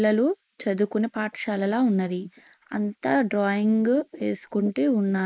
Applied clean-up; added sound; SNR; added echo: neural mask model Resemble Enhance denoiser.